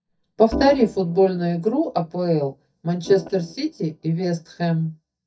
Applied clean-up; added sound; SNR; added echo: neural mask model DeepFilterNet 3.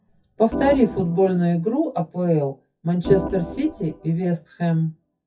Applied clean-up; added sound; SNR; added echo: classical method WPE with log-MMSE.